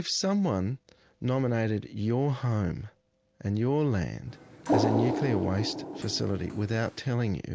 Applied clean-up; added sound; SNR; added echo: none; Water; 3 dB; none.